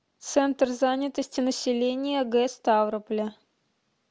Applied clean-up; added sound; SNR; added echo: none; none; none; none.